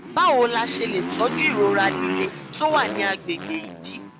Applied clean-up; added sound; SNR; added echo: none; Motorcycle; 6 dB; none.